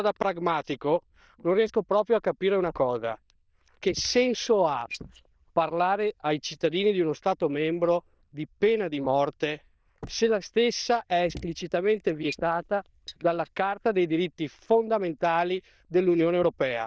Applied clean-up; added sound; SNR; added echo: neural diffusion model UNIVERSE++.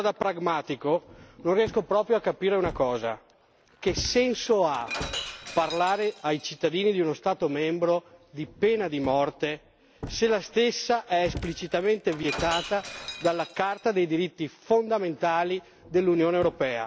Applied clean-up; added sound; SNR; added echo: none; Shatter; 15 dB; none.